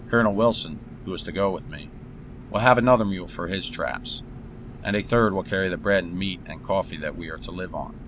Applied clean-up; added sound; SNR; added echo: none; Engine; 14 dB; none.